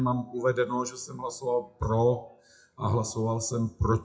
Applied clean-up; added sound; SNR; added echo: classical method WPE with log-MMSE.